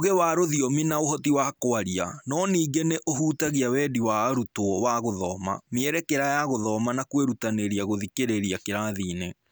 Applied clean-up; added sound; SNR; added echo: none; none; none; none.